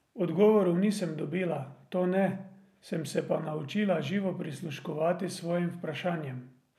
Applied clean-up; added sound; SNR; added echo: none; none; none; none.